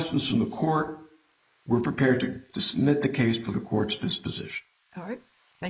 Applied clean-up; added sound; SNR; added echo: neural mask model Resemble Enhance denoiser.